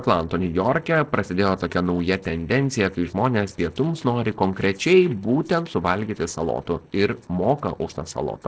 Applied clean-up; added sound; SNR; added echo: neural separator model SepFormer DNS4.